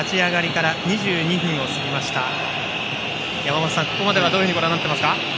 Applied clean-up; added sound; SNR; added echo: none; none; none; none.